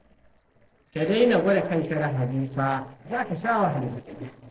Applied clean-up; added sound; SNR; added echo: neural separator model SepFormer DNS4.